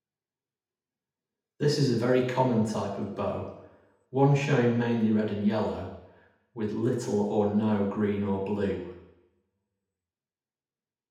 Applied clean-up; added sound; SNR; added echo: none; none; none; reverberation time 0.8 s.